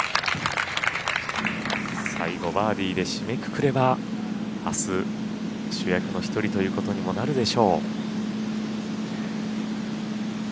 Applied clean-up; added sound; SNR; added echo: none; none; none; none.